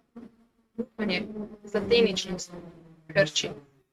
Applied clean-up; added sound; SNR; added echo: neural mask model RNNoise.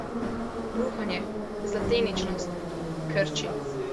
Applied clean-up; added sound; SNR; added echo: none; Subway, metro, underground; -2 dB; none.